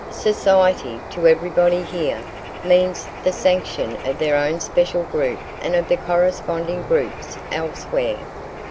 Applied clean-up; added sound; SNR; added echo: none; Bird; 12 dB; none.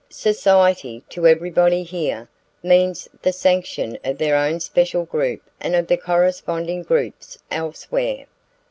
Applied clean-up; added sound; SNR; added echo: none; none; none; none.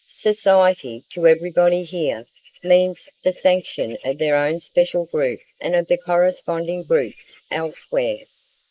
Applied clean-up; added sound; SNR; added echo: neural mask model Resemble Enhance denoiser.